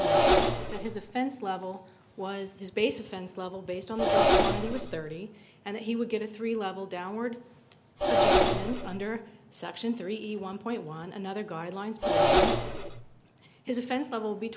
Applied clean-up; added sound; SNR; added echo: none; Engine; -4 dB; none.